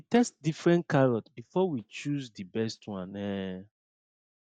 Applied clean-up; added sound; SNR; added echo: neural mask model DeepFilterNet 3.